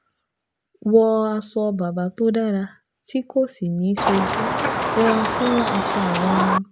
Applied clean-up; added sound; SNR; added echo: none; Chicken, rooster; 0 dB; none.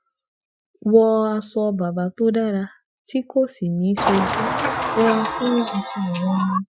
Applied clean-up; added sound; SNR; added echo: classical method Wiener filter.